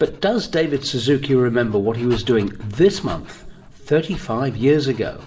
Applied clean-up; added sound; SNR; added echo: none; Dog; 19 dB; reverberation time 2.0 s.